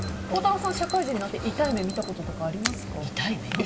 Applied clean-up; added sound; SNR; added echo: none; Alarm; 8 dB; reverberation time 1.1 s.